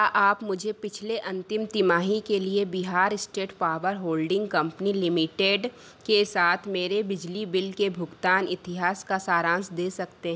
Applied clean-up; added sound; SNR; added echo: none; none; none; none.